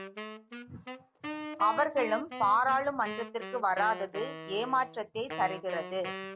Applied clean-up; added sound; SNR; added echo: none; Wind instrument, woodwind instrument; 10 dB; none.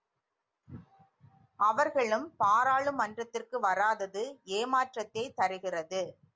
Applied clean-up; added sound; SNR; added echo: none; none; none; none.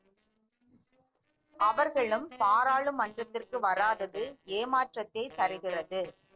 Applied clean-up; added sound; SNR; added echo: neural separator model SepFormer DNS4.